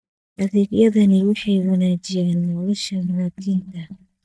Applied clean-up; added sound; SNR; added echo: neural mask model DeepFilterNet 3.